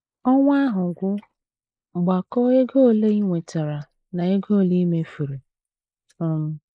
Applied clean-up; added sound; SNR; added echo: neural mask model Resemble Enhance denoiser.